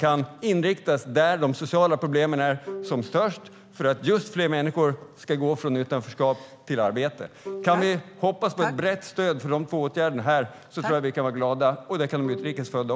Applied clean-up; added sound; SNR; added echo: none; Bowed string instrument; 20 dB; none.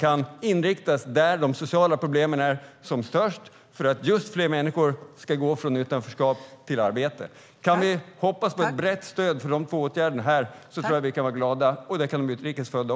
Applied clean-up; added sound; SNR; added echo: none; none; none; none.